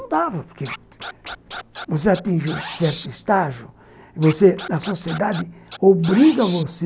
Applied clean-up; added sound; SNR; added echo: none; Scratching (performance technique); 14 dB; none.